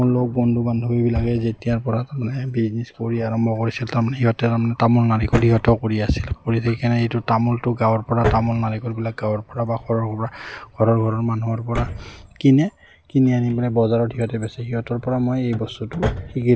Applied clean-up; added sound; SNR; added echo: none; Drawer open or close; 13 dB; none.